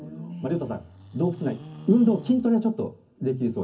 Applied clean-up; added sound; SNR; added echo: none; Livestock, farm animals, working animals; 20 dB; reverberation time 0.4 s.